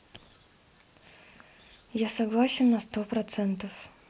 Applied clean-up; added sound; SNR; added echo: none; none; none; none.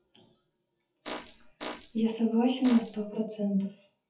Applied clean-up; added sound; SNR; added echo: classical method WPE with log-MMSE.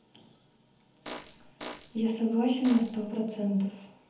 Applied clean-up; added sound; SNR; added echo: none; Fart; 13 dB; reverberation time 1.3 s.